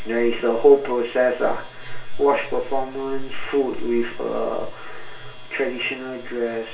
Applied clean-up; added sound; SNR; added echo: none; none; none; reverberation time 0.3 s.